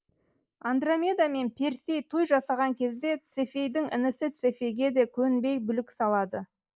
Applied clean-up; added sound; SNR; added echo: neural mask model Resemble Enhance denoiser.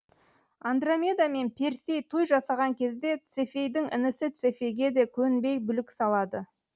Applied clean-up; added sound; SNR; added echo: none; none; none; none.